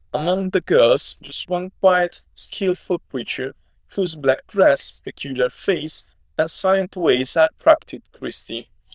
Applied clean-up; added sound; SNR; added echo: neural diffusion model UNIVERSE++.